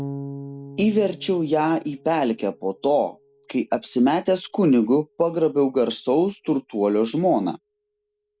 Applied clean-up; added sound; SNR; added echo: none; Bass guitar; 19 dB; none.